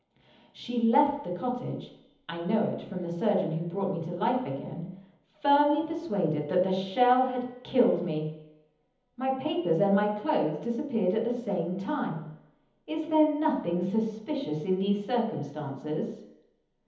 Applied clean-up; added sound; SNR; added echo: none; none; none; reverberation time 1.3 s.